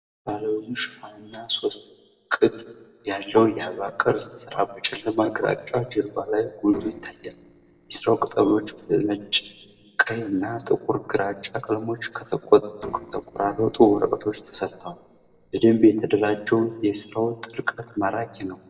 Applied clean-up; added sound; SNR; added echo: neural separator model SepFormer DNS4.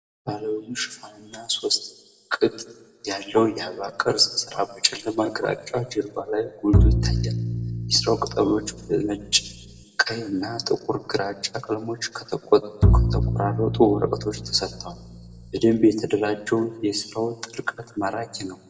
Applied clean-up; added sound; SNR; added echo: none; Bowed string instrument; -2 dB; reverberation time 0.9 s.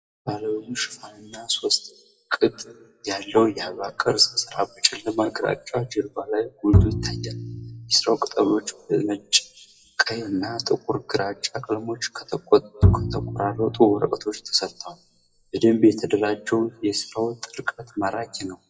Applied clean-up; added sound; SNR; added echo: classical method WPE with log-MMSE.